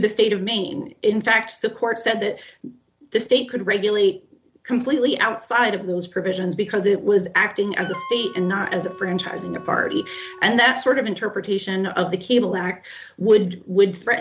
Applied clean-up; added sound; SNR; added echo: none; Wind instrument, woodwind instrument; 17 dB; none.